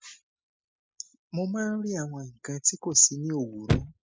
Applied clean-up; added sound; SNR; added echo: classical method spectral subtraction.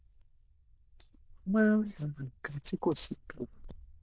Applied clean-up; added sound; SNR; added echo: neural diffusion model UNIVERSE++.